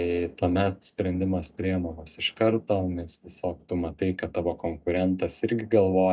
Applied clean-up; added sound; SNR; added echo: neural mask model DeepFilterNet 3.